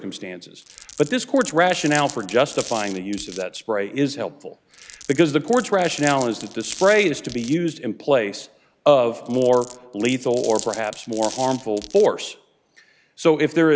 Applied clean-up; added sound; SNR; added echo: none; Glass; 17 dB; none.